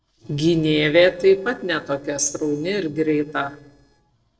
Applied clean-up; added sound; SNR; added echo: neural separator model SepFormer DNS4.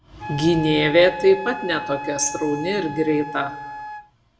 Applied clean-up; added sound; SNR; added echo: none; Wind instrument, woodwind instrument; 11 dB; reverberation time 0.7 s.